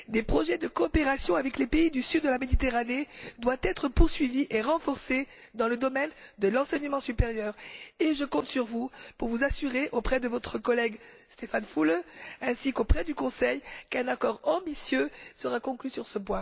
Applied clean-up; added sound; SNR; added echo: none; none; none; none.